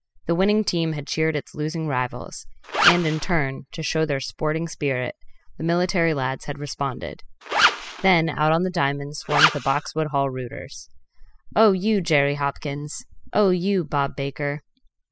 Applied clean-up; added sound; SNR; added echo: classical method spectral subtraction.